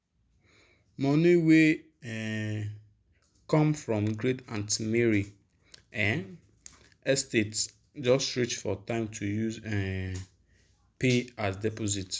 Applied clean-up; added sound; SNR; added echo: none; none; none; none.